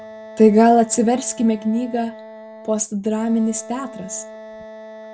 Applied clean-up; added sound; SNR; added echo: none; Wind instrument, woodwind instrument; 17 dB; none.